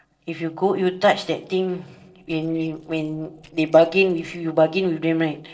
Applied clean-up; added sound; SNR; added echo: neural separator model SepFormer DNS4.